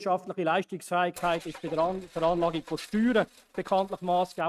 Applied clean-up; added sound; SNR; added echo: neural mask model RNNoise.